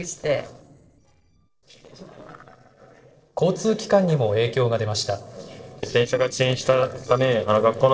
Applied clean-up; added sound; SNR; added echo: neural separator model SepFormer DNS4.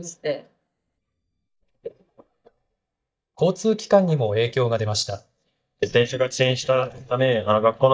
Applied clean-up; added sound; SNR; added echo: neural mask model DeepFilterNet 3.